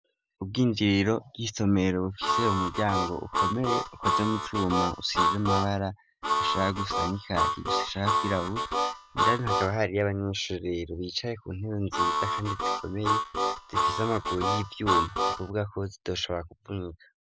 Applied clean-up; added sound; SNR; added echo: none; Harmonica; -2 dB; none.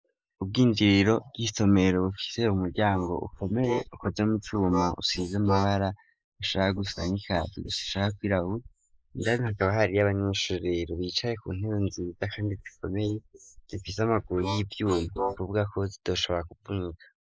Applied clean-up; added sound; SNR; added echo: neural mask model Resemble Enhance denoiser.